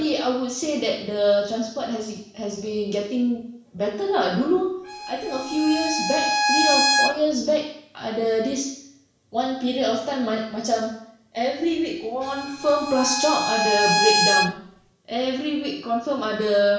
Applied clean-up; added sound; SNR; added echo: none; Bowed string instrument; 0 dB; reverberation time 0.7 s.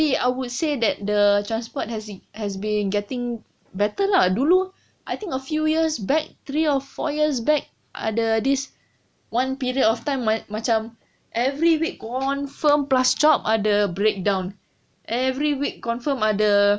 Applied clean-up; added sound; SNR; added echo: none; none; none; none.